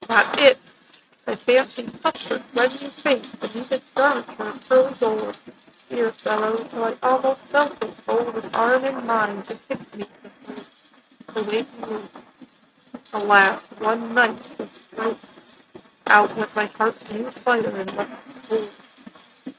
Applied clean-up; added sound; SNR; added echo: neural mask model RNNoise.